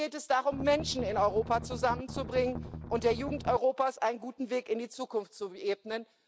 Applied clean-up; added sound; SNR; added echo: none; Strum; 8 dB; none.